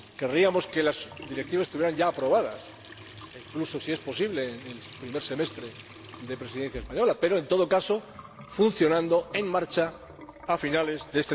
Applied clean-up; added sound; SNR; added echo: none; Trickle, dribble / Sink (filling or washing) / Water tap, faucet; 18 dB; none.